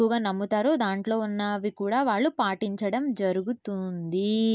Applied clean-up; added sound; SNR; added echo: none; none; none; none.